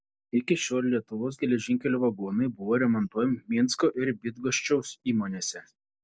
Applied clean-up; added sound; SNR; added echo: none; none; none; none.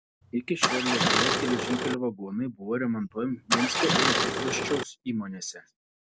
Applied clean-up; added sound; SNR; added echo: none; Engine starting; -4 dB; none.